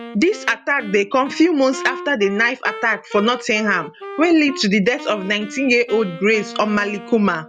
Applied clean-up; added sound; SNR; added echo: none; Wind instrument, woodwind instrument; 15 dB; none.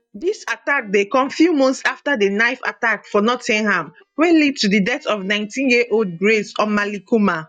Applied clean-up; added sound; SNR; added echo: neural mask model DeepFilterNet 3.